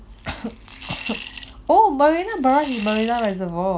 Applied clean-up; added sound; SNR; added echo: none; Coin (dropping) / Glass; 9 dB; none.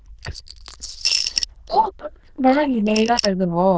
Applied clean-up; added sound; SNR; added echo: neural diffusion model UNIVERSE++.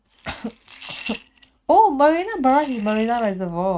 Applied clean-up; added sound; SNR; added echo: neural mask model RNNoise.